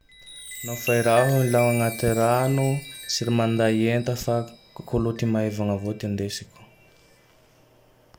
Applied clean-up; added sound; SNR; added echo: none; Chime; 15 dB; none.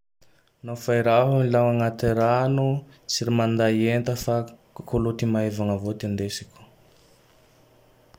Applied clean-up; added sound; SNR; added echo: none; none; none; none.